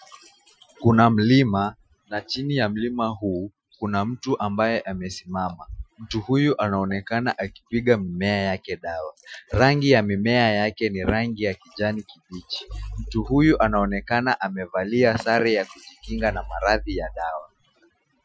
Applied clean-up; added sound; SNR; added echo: classical method Wiener filter.